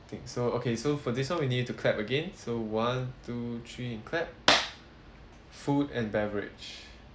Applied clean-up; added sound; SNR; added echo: none; none; none; none.